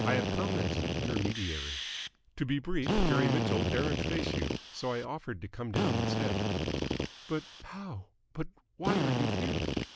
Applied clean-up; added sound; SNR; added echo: none; Drill; -2 dB; none.